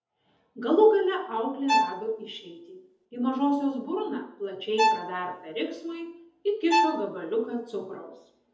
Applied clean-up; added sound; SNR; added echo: none; Bowed string instrument; 1 dB; reverberation time 0.7 s.